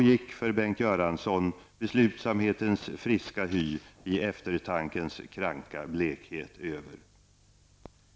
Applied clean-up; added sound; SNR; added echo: none; none; none; none.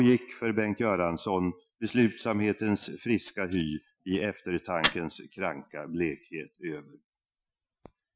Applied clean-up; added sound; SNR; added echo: classical method Wiener filter.